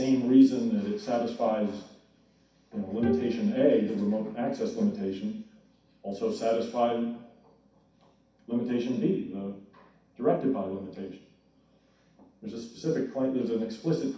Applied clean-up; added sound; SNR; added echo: none; Bowed string instrument; 11 dB; reverberation time 0.6 s.